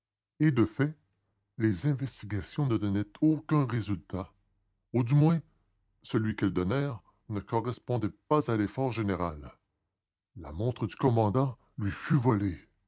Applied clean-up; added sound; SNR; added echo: none; none; none; none.